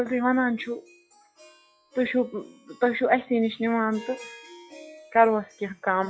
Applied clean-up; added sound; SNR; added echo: classical method log-MMSE.